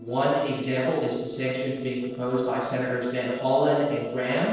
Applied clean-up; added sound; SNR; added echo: neural separator model SepFormer DNS4.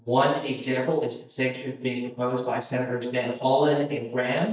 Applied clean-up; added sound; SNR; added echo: neural mask model DeepFilterNet 3.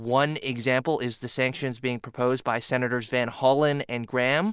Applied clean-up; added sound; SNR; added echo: none; none; none; none.